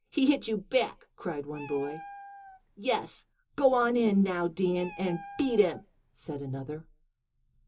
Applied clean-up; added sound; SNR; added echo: none; Meow; 19 dB; reverberation time 0.2 s.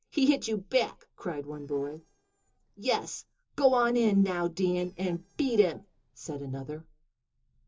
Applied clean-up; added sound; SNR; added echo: neural separator model SepFormer DNS4.